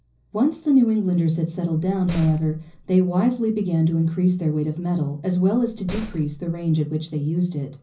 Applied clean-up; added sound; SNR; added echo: none; Slam; 14 dB; reverberation time 0.5 s.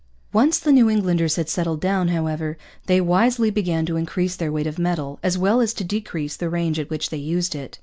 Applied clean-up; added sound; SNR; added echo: none; none; none; none.